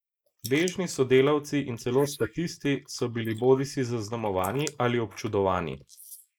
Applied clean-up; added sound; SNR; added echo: neural mask model Resemble Enhance denoiser.